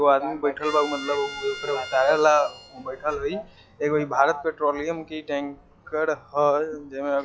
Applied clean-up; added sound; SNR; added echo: classical method log-MMSE.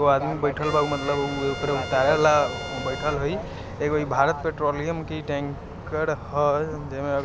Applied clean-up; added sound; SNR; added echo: none; Trumpet; 12 dB; none.